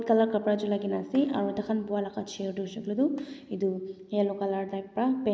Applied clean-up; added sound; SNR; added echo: none; none; none; none.